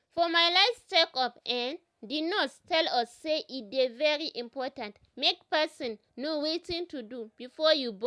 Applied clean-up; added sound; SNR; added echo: none; none; none; none.